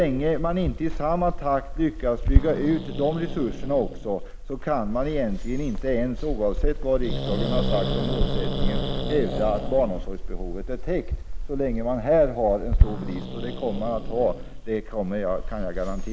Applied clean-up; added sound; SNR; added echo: none; Growling; 0 dB; none.